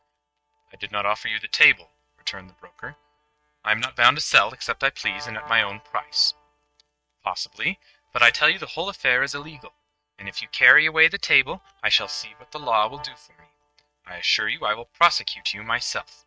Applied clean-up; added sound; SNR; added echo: neural mask model RNNoise.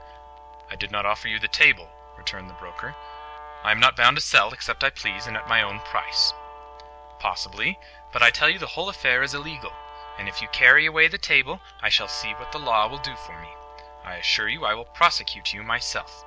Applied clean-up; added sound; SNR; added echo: none; Guitar; 17 dB; none.